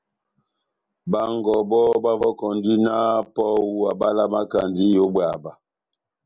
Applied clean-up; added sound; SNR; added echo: none; none; none; none.